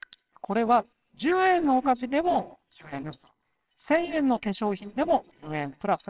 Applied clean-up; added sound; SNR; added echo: neural separator model SepFormer WHAMR!.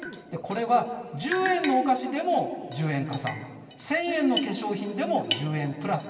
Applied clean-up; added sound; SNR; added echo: none; Drip; 12 dB; reverberation time 2.4 s.